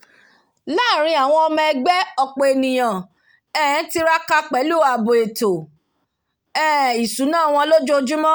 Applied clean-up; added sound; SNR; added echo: none; none; none; none.